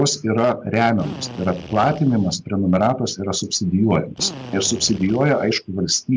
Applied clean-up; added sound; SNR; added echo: none; Drill; 15 dB; none.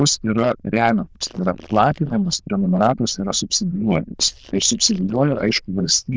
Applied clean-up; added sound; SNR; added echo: neural diffusion model UNIVERSE++.